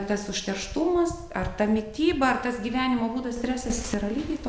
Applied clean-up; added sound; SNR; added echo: none; none; none; none.